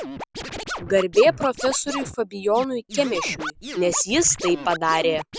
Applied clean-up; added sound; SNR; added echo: none; Scratching (performance technique); 10 dB; none.